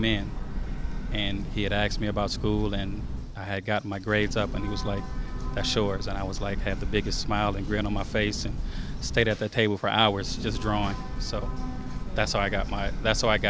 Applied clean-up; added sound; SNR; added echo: none; Train / Breathing; 2 dB; none.